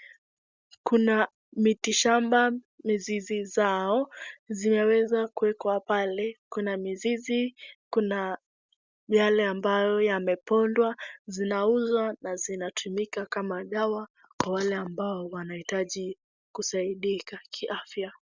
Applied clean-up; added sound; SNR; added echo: none; none; none; none.